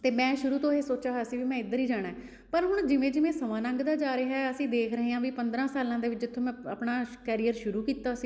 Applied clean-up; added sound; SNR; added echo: none; none; none; none.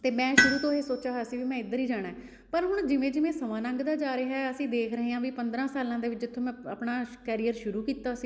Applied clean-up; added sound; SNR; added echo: none; Tools; 2 dB; none.